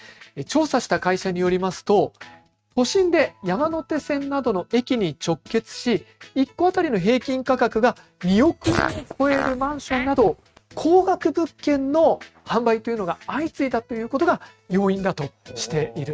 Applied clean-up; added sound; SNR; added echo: neural mask model RNNoise.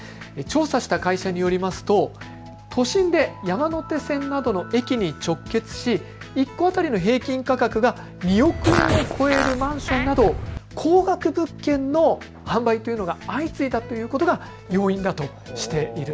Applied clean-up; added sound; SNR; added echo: none; Fart; 2 dB; none.